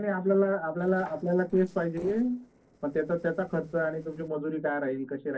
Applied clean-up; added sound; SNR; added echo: neural separator model SepFormer DNS4.